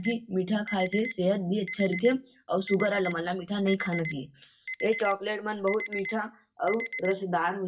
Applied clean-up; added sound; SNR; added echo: none; Alarm; 11 dB; reverberation time 0.1 s.